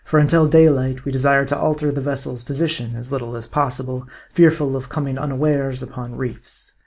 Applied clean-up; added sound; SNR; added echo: none; none; none; none.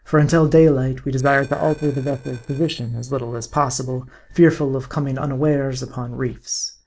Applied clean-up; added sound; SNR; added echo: neural separator model SepFormer DNS4.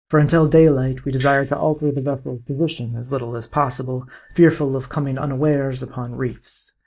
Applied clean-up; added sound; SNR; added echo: neural mask model DeepFilterNet 3.